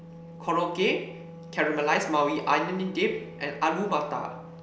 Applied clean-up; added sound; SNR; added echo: none; Wind instrument, woodwind instrument; 15 dB; reverberation time 1.1 s.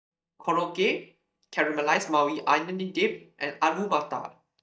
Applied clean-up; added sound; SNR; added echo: neural mask model DeepFilterNet 3.